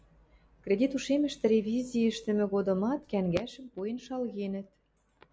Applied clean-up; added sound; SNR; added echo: none; none; none; none.